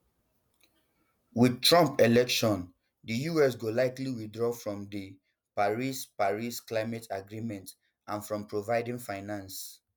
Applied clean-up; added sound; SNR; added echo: none; none; none; none.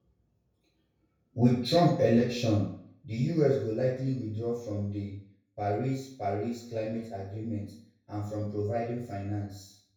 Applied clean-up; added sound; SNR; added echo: none; none; none; reverberation time 0.6 s.